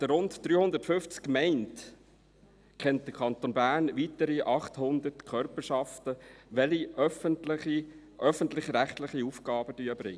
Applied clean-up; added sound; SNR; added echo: none; none; none; none.